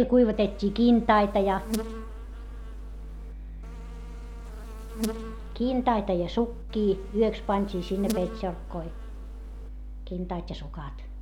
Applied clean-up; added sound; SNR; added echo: none; Insect; 12 dB; none.